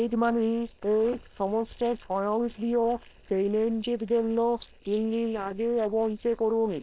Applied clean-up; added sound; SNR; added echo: neural separator model SepFormer WHAM!.